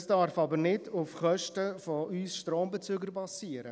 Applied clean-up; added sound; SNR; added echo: none; none; none; none.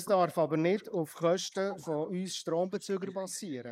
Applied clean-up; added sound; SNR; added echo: neural mask model Resemble Enhance denoiser.